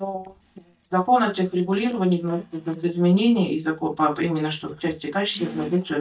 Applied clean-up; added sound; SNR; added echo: neural mask model DeepFilterNet 3.